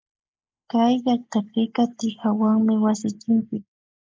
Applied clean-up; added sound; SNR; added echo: neural mask model Resemble Enhance denoiser.